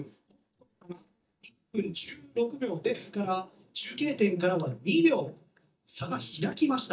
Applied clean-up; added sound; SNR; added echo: neural mask model DeepFilterNet 3.